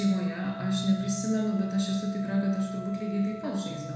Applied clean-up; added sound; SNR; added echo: none; Trumpet; 13 dB; reverberation time 1.0 s.